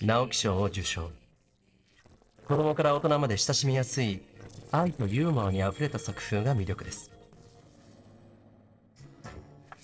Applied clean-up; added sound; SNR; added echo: neural separator model SepFormer DNS4.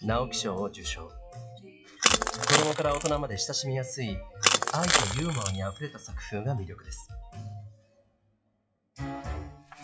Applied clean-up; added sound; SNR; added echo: classical method WPE with log-MMSE.